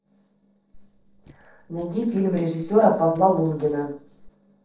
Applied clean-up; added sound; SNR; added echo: neural separator model SepFormer DNS4.